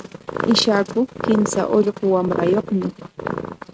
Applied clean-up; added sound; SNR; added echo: neural mask model RNNoise.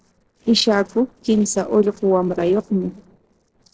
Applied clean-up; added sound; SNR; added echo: neural separator model SepFormer DNS4.